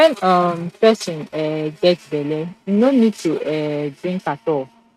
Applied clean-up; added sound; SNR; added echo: neural mask model RNNoise.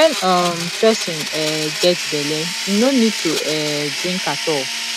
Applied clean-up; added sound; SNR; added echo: none; Domestic sounds, home sounds; 5 dB; none.